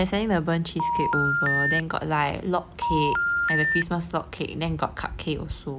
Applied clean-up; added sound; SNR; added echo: none; Telephone; -2 dB; none.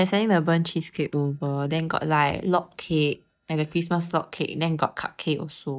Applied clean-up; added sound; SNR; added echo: neural mask model DeepFilterNet 3.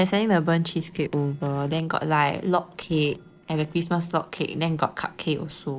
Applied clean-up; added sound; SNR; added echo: neural separator model SepFormer DNS4.